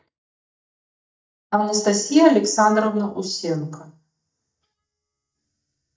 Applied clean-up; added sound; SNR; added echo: neural mask model DeepFilterNet 3.